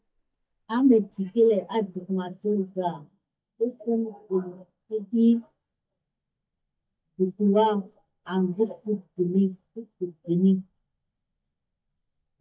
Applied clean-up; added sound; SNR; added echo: neural mask model DeepFilterNet 3.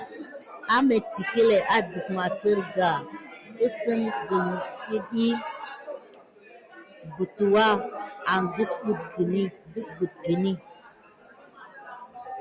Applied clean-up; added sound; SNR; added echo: none; none; none; none.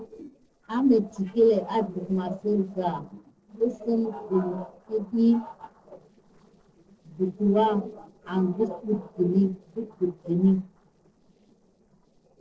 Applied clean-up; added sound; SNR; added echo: neural separator model SepFormer DNS4.